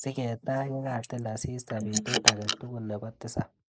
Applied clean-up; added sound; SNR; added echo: neural mask model Resemble Enhance denoiser.